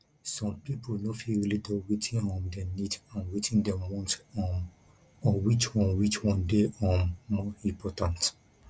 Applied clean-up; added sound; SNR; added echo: none; none; none; none.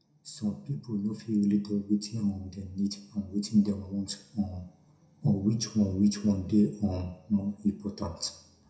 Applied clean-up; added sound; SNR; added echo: none; none; none; reverberation time 0.6 s.